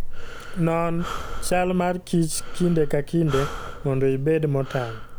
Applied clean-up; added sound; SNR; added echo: none; Breathing; 5 dB; none.